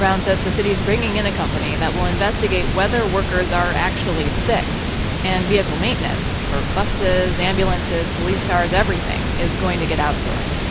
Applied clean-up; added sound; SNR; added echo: none; Water + Water / Splash, splatter; -1 dB; none.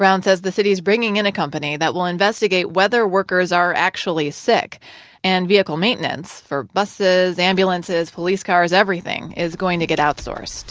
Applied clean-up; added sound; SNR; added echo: none; none; none; none.